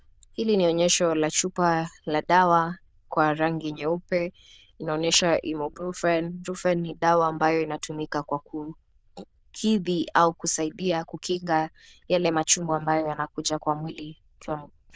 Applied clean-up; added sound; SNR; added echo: neural diffusion model UNIVERSE++.